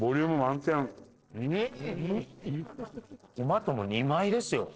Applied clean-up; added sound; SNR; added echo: neural separator model SepFormer DNS4.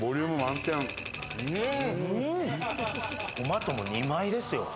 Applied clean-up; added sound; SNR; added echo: none; Typewriter; 9 dB; none.